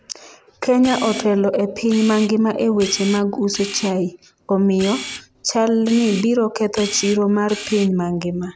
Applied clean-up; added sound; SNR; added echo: none; Camera; 15 dB; none.